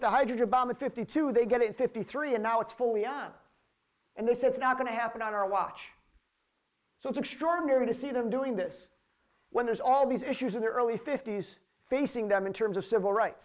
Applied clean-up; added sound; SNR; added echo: neural mask model Resemble Enhance denoiser.